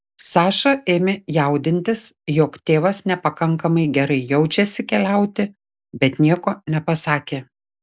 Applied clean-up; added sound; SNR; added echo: none; none; none; none.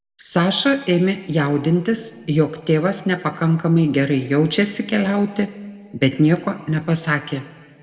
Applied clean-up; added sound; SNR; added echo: none; none; none; reverberation time 1.3 s.